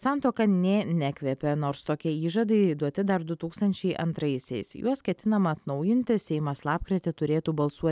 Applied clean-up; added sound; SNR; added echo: none; none; none; none.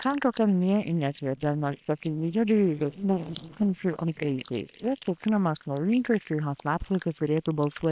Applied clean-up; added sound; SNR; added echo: neural separator model SepFormer WHAM!.